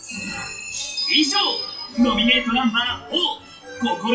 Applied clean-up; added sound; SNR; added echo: classical method WPE with log-MMSE.